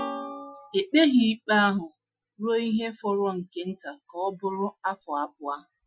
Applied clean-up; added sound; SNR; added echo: classical method Wiener filter.